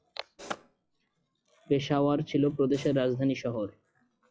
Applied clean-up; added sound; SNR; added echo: classical method log-MMSE.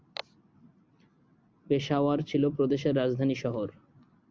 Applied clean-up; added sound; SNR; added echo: none; none; none; none.